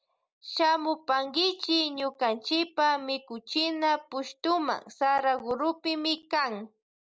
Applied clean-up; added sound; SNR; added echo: none; none; none; none.